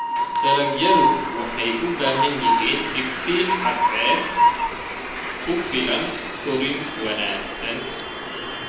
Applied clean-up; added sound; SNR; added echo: none; Train; -2 dB; reverberation time 0.9 s.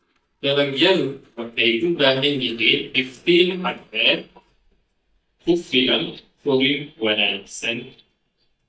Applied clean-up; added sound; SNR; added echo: neural mask model DeepFilterNet 3.